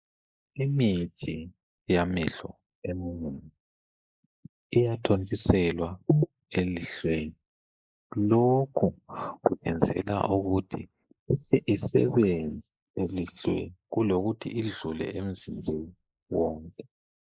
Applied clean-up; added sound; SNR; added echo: neural mask model Resemble Enhance denoiser.